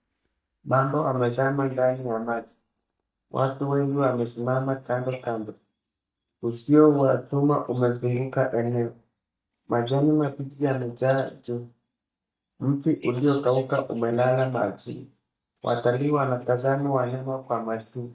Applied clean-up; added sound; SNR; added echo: neural mask model DeepFilterNet 3.